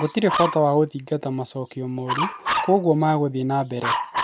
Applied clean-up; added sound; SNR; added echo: none; Dog; 6 dB; none.